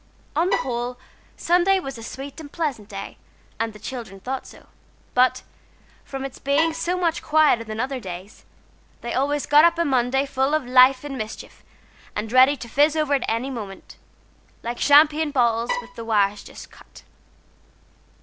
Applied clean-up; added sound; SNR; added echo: none; Bowed string instrument; 7 dB; none.